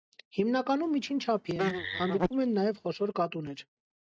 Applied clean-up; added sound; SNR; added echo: neural mask model RNNoise.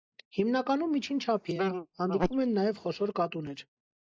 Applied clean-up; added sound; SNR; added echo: neural mask model Resemble Enhance denoiser.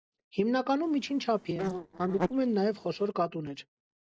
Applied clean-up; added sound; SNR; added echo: neural separator model SepFormer DNS4.